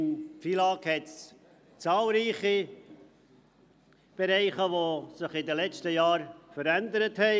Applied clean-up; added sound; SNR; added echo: none; none; none; none.